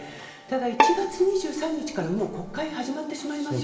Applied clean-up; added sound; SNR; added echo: none; Bowed string instrument; 0 dB; reverberation time 1.1 s.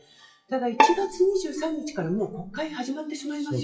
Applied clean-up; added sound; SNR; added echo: classical method WPE with log-MMSE.